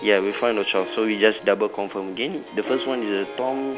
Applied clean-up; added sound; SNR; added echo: none; Harp; 13 dB; none.